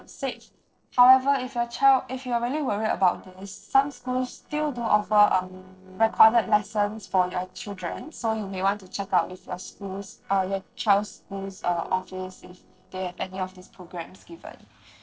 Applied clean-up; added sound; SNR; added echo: neural separator model SepFormer DNS4.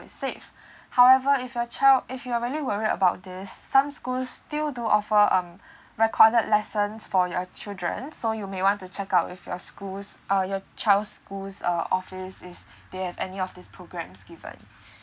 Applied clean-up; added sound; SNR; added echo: none; none; none; none.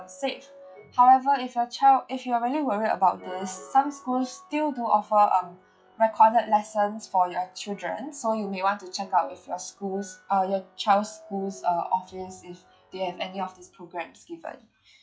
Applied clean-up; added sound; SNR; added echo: classical method WPE with log-MMSE.